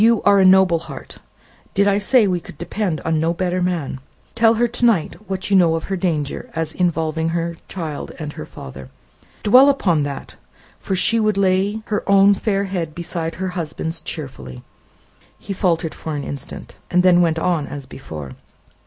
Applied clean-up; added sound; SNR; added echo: none; none; none; none.